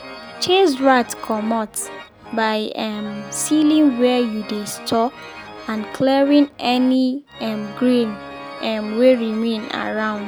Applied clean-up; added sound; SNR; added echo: none; Organ; 16 dB; none.